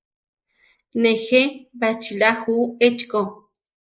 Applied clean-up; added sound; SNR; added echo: neural mask model Resemble Enhance denoiser.